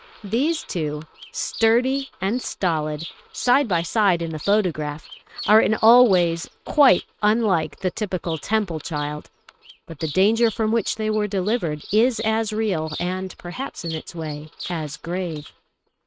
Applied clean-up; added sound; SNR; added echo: neural mask model RNNoise.